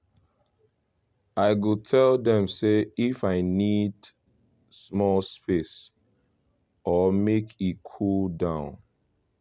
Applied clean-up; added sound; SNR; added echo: none; none; none; none.